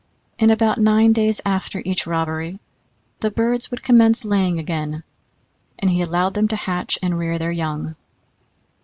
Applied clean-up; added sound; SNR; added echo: none; none; none; none.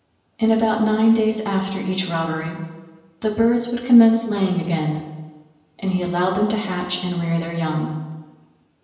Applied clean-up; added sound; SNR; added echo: none; none; none; reverberation time 1.0 s.